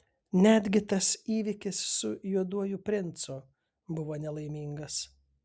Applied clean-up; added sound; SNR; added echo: none; none; none; none.